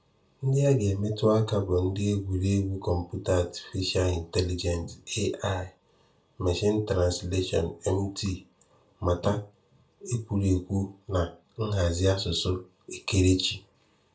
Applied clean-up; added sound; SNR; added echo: none; none; none; reverberation time 0.2 s.